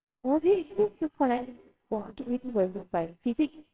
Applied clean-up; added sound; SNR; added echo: neural separator model SepFormer WHAMR!.